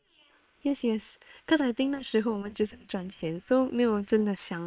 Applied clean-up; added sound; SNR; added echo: neural separator model SepFormer WHAM!.